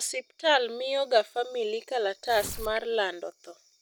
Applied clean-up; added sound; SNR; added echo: none; Tearing; 13 dB; none.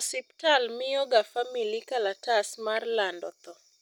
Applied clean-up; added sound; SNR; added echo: none; none; none; none.